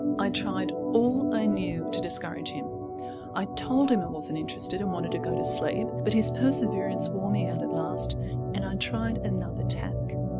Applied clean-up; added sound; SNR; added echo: none; Organ; 1 dB; none.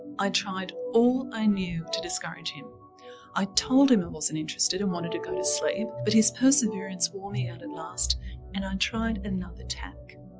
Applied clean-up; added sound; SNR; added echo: classical method log-MMSE.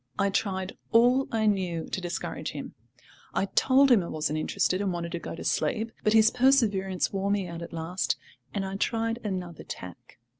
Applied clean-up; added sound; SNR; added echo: none; none; none; none.